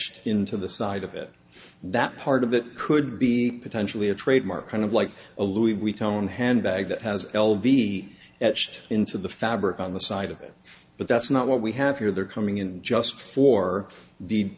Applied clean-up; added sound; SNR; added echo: none; none; none; none.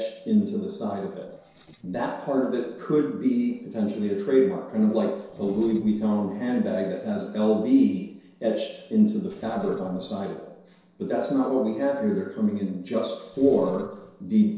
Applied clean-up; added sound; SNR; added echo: neural separator model SepFormer DNS4.